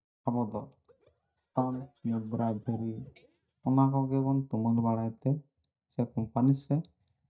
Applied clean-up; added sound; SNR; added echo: neural mask model DeepFilterNet 3.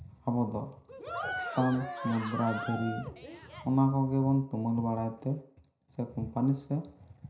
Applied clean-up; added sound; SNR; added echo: none; Cheering; 8 dB; reverberation time 0.5 s.